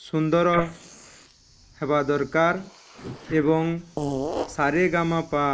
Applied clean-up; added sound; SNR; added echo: neural mask model Resemble Enhance denoiser.